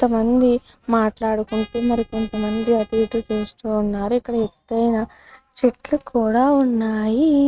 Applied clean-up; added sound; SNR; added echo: neural mask model RNNoise.